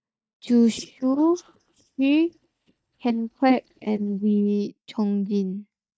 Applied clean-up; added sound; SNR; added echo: neural mask model DeepFilterNet 3.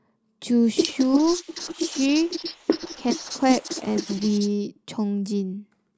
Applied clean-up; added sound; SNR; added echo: neural mask model Resemble Enhance denoiser.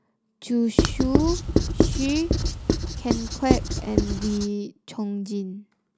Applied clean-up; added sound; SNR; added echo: none; Writing; -4 dB; none.